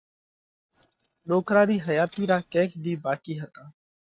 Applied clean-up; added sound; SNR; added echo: neural mask model RNNoise.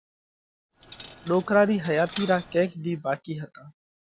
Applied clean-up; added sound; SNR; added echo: none; Coin (dropping); 16 dB; none.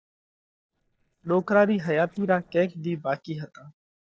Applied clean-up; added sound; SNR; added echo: neural separator model SepFormer DNS4.